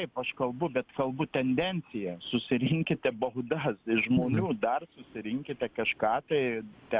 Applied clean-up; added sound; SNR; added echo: none; none; none; none.